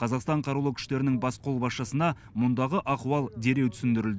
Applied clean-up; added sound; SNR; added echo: none; none; none; none.